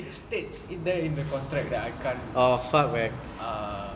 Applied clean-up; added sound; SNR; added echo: none; none; none; none.